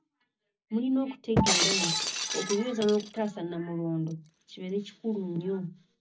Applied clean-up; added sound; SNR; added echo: none; Shatter; 0 dB; reverberation time 0.4 s.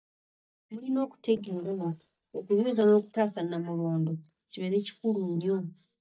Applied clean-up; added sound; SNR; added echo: neural mask model DeepFilterNet 3.